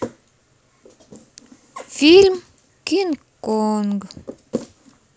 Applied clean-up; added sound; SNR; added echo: none; none; none; none.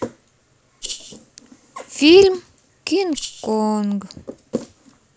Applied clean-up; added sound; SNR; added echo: none; Rattle (instrument); 12 dB; none.